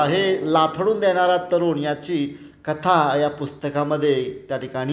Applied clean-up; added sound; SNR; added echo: none; Drum; 20 dB; none.